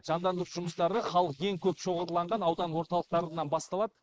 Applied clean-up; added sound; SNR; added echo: neural mask model Resemble Enhance denoiser.